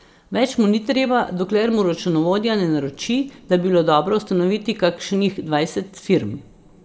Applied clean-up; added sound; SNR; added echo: none; none; none; reverberation time 0.9 s.